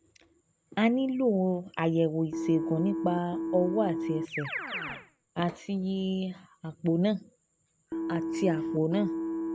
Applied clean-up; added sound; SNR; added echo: none; Keyboard (musical); 6 dB; none.